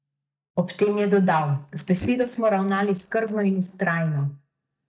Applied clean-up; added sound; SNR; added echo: neural mask model DeepFilterNet 3.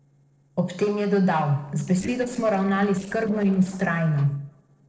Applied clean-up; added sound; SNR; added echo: neural separator model SepFormer DNS4.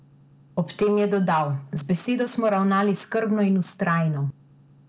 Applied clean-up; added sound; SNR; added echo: none; none; none; none.